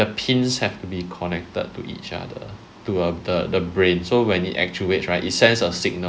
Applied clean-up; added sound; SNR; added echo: none; none; none; none.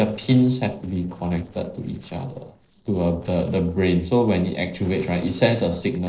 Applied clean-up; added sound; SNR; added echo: neural separator model SepFormer DNS4.